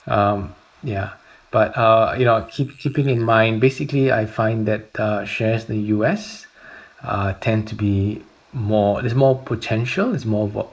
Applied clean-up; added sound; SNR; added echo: neural mask model Resemble Enhance denoiser.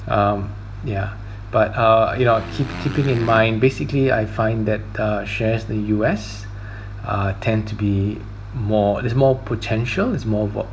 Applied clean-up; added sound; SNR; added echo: none; Motorcycle; 15 dB; none.